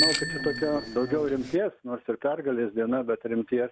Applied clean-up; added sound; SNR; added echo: none; Bicycle bell; 5 dB; none.